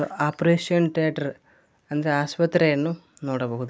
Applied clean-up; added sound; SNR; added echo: none; none; none; none.